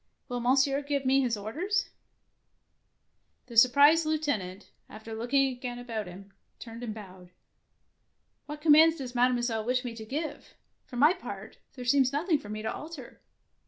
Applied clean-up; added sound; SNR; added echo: none; none; none; none.